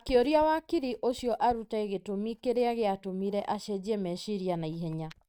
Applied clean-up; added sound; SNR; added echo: neural mask model RNNoise.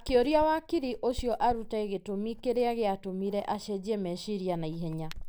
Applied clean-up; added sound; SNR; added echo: none; Writing; 12 dB; none.